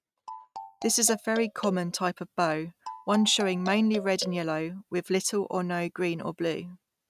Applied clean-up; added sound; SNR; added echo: neural mask model RNNoise.